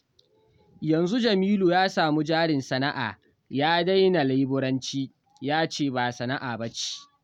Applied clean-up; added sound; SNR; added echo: none; none; none; none.